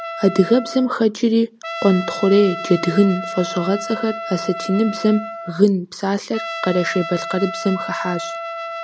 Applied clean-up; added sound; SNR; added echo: none; Trumpet; 10 dB; none.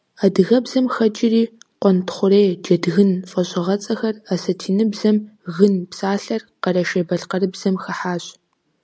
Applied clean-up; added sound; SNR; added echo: none; none; none; none.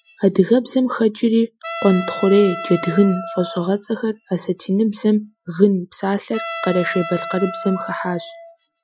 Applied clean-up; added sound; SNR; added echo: classical method Wiener filter.